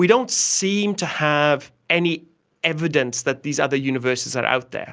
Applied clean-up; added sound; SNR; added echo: none; none; none; none.